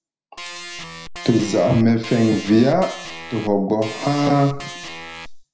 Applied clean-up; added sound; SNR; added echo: none; Organ; 13 dB; reverberation time 0.5 s.